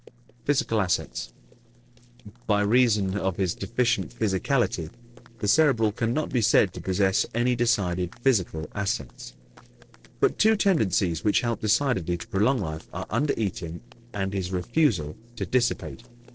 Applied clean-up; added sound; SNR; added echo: neural separator model SepFormer DNS4.